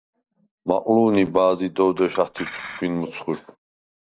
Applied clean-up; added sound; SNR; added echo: none; Chink, clink; 17 dB; none.